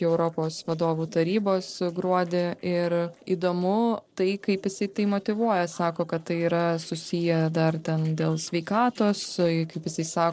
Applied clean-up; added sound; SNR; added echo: neural separator model SepFormer DNS4.